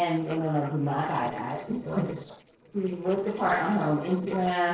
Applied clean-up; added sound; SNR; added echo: neural separator model SepFormer DNS4.